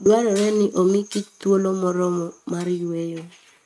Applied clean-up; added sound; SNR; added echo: neural mask model RNNoise.